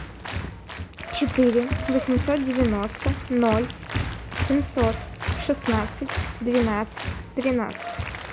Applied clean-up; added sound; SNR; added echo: none; Applause; 5 dB; none.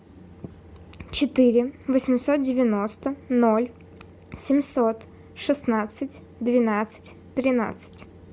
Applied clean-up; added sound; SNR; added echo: none; none; none; none.